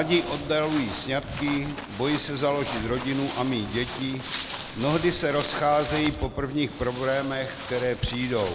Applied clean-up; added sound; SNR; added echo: none; Walk, footsteps; 6 dB; none.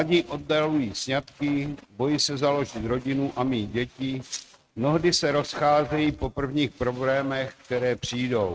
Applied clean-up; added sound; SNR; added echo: neural mask model RNNoise.